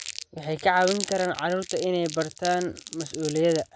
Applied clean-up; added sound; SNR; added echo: none; Crumpling, crinkling; 9 dB; none.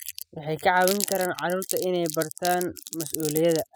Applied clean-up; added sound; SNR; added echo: classical method spectral subtraction.